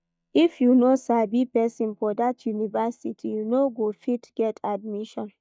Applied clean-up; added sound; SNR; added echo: neural mask model DeepFilterNet 3.